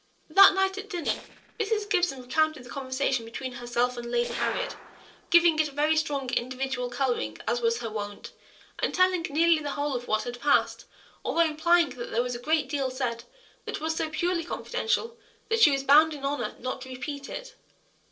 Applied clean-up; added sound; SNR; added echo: neural separator model SepFormer DNS4.